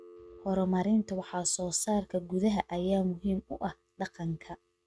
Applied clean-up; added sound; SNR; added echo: neural mask model RNNoise.